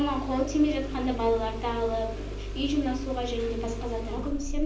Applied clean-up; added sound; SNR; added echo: none; Engine starting; 5 dB; reverberation time 0.6 s.